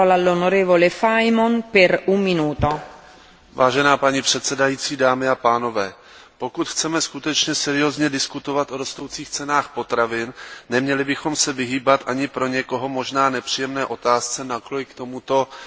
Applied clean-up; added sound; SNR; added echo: none; Clapping; 19 dB; none.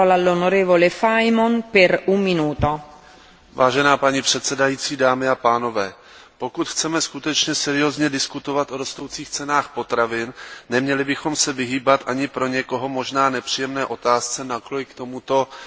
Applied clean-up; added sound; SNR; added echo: none; none; none; none.